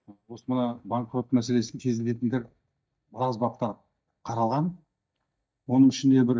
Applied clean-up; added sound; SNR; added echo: neural mask model DeepFilterNet 3.